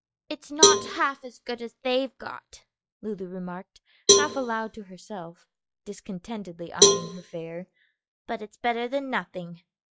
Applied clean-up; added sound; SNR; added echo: classical method log-MMSE.